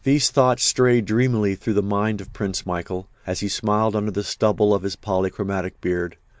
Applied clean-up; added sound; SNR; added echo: none; none; none; none.